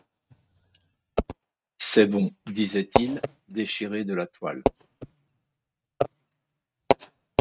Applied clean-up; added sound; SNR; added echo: neural mask model RNNoise.